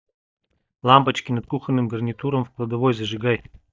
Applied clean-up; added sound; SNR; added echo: neural mask model DeepFilterNet 3.